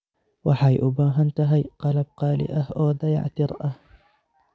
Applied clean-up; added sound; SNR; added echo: none; none; none; none.